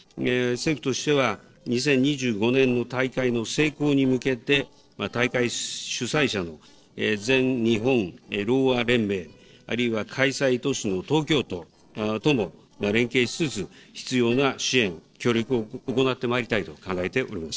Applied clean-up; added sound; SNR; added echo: neural separator model SepFormer DNS4.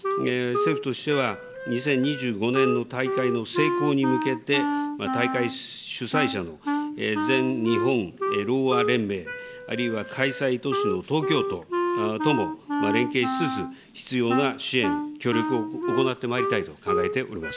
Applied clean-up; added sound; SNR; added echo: none; Wind instrument, woodwind instrument; 2 dB; none.